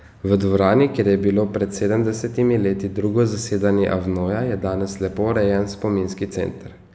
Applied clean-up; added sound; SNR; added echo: none; none; none; none.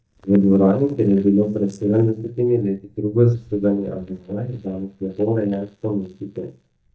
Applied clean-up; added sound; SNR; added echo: neural mask model DeepFilterNet 3.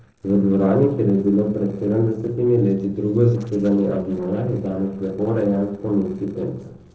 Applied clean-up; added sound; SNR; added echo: neural separator model SepFormer DNS4.